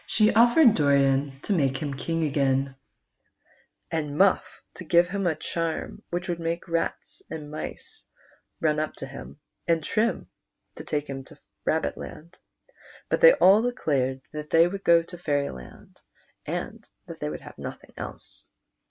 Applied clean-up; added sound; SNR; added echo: none; none; none; none.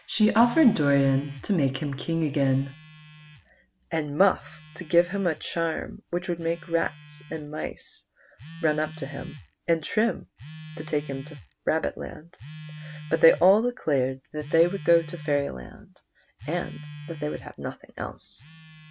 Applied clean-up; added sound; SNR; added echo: none; Telephone; 17 dB; none.